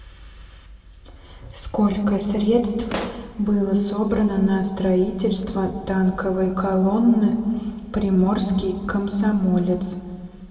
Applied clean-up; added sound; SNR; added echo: none; Explosion; 13 dB; reverberation time 1.9 s.